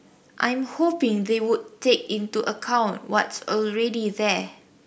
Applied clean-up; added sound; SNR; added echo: none; none; none; none.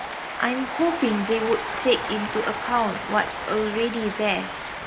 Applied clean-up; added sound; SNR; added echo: none; Cheering; 6 dB; none.